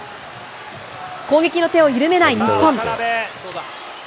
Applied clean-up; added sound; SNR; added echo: none; none; none; none.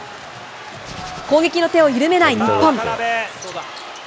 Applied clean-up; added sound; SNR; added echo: none; Hands; 19 dB; none.